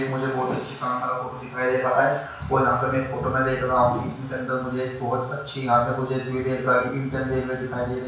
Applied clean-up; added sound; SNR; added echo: none; Whoosh, swoosh, swish; 14 dB; reverberation time 0.5 s.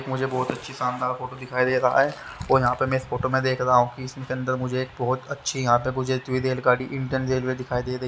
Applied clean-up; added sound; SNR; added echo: none; none; none; none.